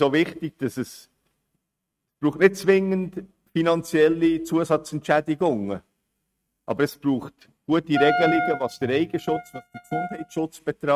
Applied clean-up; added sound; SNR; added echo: neural mask model RNNoise.